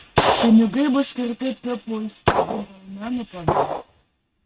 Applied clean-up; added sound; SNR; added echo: neural mask model RNNoise.